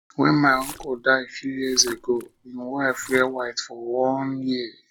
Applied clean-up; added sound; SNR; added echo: none; Splash, splatter; 19 dB; none.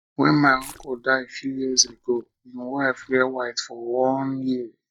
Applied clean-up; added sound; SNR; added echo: neural mask model DeepFilterNet 3.